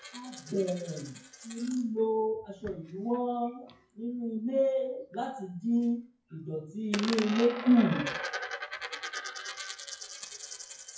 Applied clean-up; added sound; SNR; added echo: classical method WPE with log-MMSE.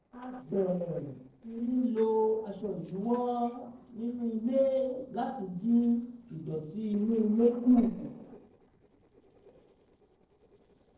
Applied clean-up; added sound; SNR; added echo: neural separator model SepFormer DNS4.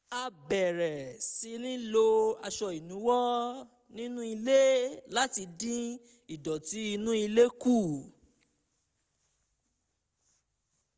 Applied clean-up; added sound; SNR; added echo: none; none; none; none.